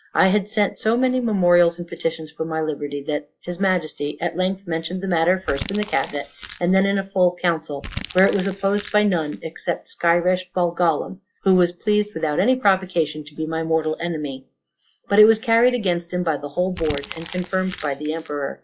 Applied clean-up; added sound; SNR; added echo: classical method log-MMSE.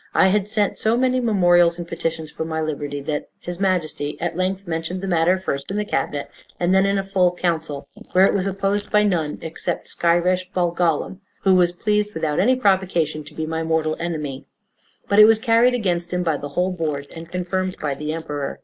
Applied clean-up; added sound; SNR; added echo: neural mask model Resemble Enhance denoiser.